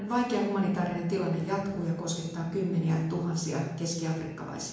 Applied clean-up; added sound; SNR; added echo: none; none; none; reverberation time 1.0 s.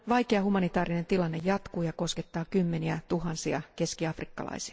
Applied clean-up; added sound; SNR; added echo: none; none; none; none.